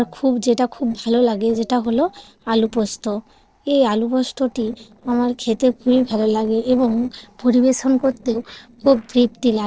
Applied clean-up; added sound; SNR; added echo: neural separator model SepFormer DNS4.